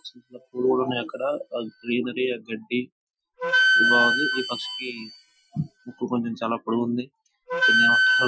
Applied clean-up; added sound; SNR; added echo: classical method Wiener filter.